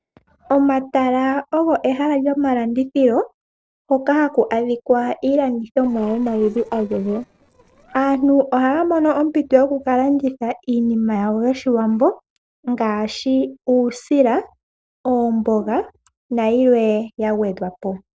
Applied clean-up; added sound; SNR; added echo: neural separator model SepFormer DNS4.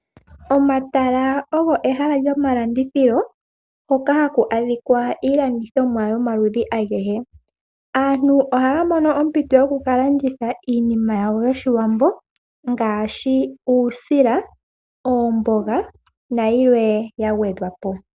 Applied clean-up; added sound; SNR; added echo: none; none; none; none.